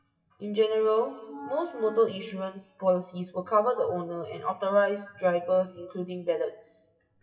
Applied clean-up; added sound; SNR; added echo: classical method WPE with log-MMSE.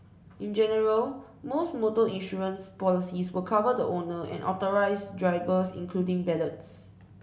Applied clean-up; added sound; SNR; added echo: none; none; none; none.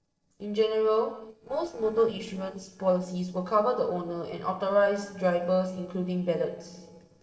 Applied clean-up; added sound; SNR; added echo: neural separator model SepFormer DNS4.